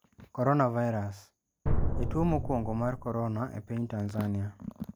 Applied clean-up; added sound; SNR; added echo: none; Drum; 1 dB; none.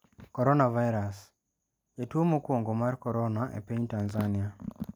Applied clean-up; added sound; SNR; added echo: none; none; none; none.